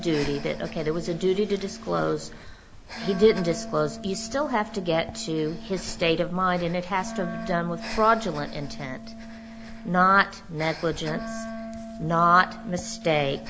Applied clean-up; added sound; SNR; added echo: none; Breathing + Wind instrument, woodwind instrument; 11 dB; none.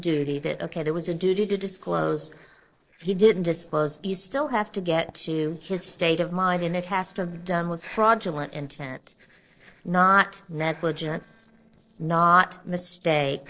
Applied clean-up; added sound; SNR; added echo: neural separator model SepFormer DNS4.